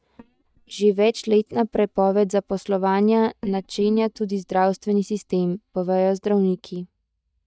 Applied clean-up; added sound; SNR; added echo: neural mask model DeepFilterNet 3.